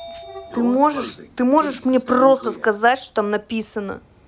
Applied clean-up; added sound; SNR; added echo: none; Sliding door / Train; 16 dB; none.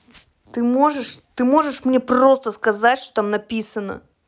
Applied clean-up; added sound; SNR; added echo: none; none; none; none.